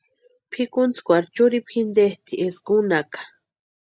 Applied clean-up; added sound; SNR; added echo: none; none; none; none.